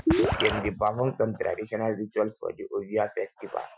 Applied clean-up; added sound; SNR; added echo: classical method Wiener filter.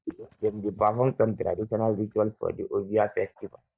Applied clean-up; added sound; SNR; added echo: neural mask model DeepFilterNet 3.